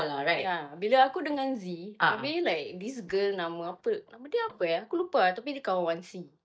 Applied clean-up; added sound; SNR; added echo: neural mask model DeepFilterNet 3.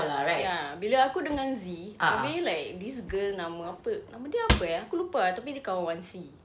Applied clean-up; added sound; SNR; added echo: none; Cupboard open or close / Drawer open or close; -1 dB; none.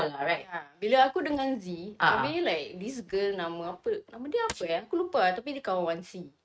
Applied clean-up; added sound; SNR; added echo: neural mask model RNNoise.